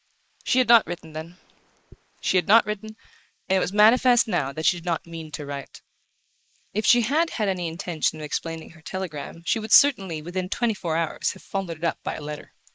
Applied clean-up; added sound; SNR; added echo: neural mask model Resemble Enhance denoiser.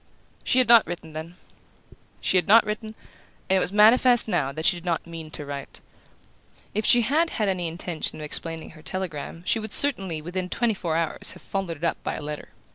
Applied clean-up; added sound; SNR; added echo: none; none; none; none.